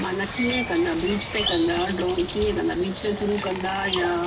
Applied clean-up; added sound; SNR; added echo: none; Bird; 1 dB; reverberation time 0.2 s.